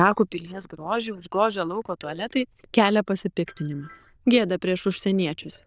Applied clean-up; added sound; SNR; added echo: neural diffusion model UNIVERSE++.